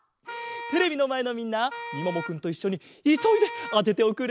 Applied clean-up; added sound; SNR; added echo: none; Wind instrument, woodwind instrument; 12 dB; none.